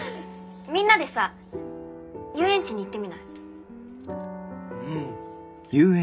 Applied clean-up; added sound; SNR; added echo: none; Guitar; 18 dB; reverberation time 0.3 s.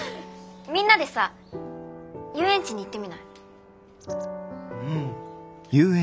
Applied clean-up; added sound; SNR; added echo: none; none; none; none.